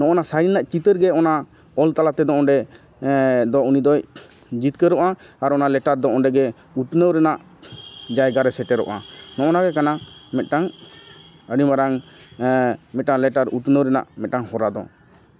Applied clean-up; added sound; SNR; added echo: none; none; none; none.